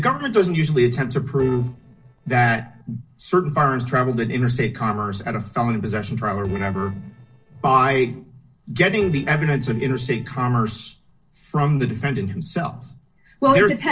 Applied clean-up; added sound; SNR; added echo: neural separator model SepFormer DNS4.